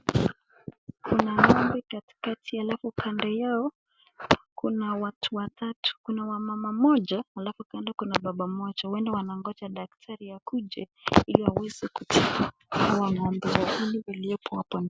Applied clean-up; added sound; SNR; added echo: none; none; none; none.